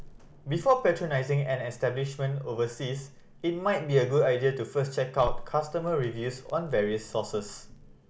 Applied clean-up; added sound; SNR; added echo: none; Crackle; 15 dB; none.